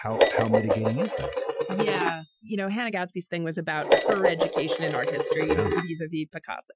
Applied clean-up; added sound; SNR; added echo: classical method Wiener filter.